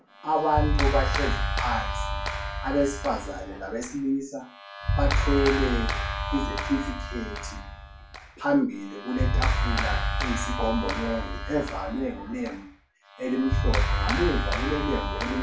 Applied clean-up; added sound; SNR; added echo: none; Clapping; -1 dB; reverberation time 0.3 s.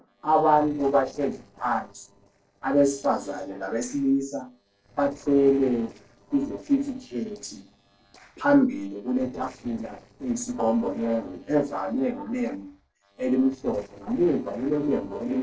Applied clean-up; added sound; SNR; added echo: neural separator model SepFormer DNS4.